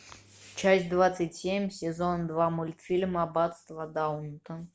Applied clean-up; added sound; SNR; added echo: none; none; none; none.